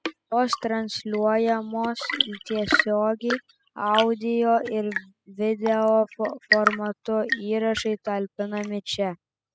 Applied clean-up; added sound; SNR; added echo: classical method spectral subtraction.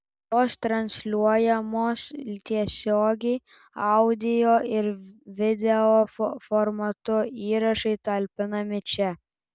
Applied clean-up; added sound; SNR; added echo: none; none; none; none.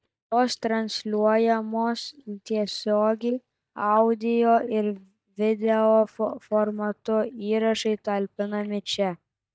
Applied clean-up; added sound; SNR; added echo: neural mask model DeepFilterNet 3.